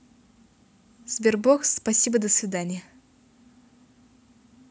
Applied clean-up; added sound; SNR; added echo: none; none; none; none.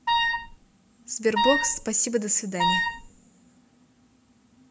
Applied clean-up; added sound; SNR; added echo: none; Wind instrument, woodwind instrument; -3 dB; reverberation time 0.4 s.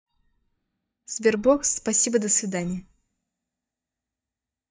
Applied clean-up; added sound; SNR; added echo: neural mask model DeepFilterNet 3.